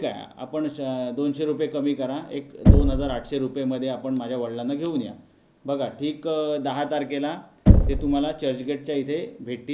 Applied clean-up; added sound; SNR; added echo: none; Knock; -1 dB; none.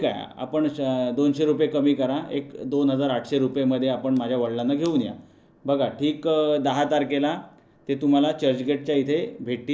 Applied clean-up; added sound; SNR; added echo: none; none; none; none.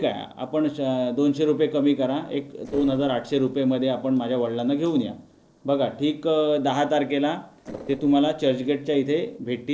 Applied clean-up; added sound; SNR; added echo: neural separator model SepFormer DNS4.